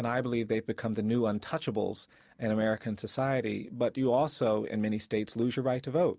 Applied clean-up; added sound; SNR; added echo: none; none; none; none.